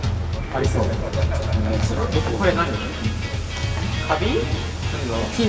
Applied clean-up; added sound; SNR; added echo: none; none; none; reverberation time 1.9 s.